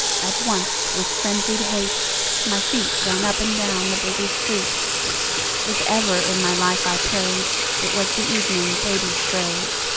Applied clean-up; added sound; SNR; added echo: none; Sink (filling or washing) / Water tap, faucet; -5 dB; none.